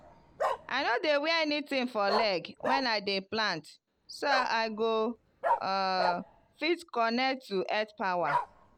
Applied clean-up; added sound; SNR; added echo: none; Bark; 6 dB; none.